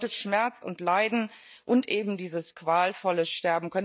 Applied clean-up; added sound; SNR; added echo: neural mask model DeepFilterNet 3.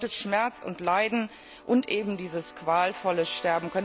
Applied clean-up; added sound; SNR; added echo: none; Keyboard (musical) / Brass instrument; 20 dB; none.